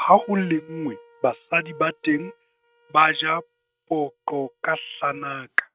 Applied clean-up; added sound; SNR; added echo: neural mask model RNNoise.